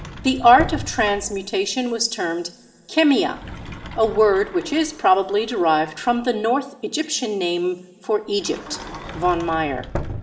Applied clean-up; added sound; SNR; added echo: none; Sliding door; 14 dB; reverberation time 2.4 s.